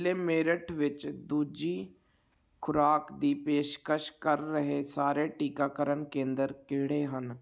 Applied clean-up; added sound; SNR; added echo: none; none; none; none.